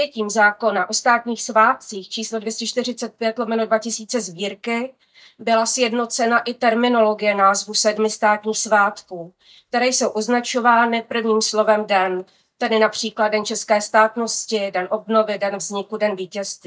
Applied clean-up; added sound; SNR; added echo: neural mask model DeepFilterNet 3.